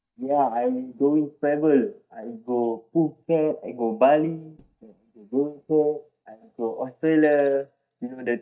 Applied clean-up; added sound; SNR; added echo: neural mask model DeepFilterNet 3.